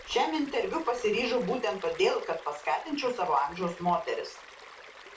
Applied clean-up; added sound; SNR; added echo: none; Stream; 17 dB; reverberation time 0.2 s.